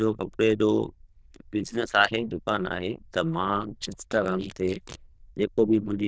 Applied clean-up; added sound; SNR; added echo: neural diffusion model UNIVERSE++.